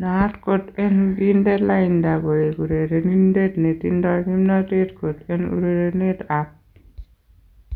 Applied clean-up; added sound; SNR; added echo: none; none; none; none.